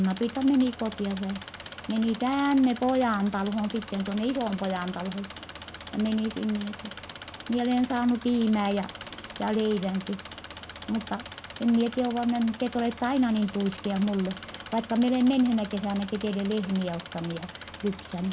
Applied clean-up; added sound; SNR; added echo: none; Engine; 13 dB; none.